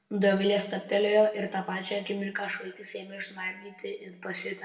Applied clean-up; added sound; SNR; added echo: none; none; none; reverberation time 0.9 s.